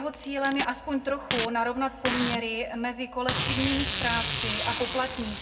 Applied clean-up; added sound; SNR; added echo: none; Packing tape, duct tape; -1 dB; reverberation time 0.3 s.